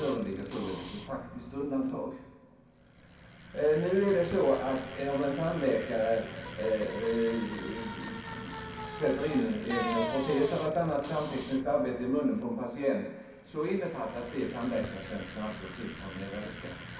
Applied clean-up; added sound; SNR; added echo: none; Bicycle; 11 dB; reverberation time 0.6 s.